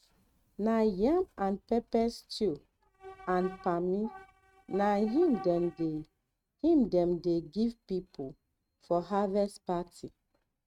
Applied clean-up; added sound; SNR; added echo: neural mask model RNNoise.